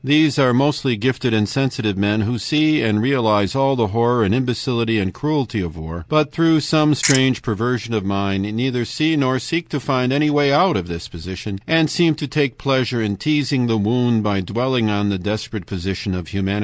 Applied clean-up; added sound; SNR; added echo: none; Ratchet, pawl; 4 dB; none.